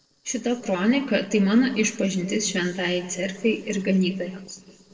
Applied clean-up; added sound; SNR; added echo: neural separator model SepFormer DNS4.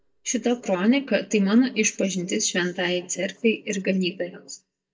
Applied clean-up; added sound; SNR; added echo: neural mask model DeepFilterNet 3.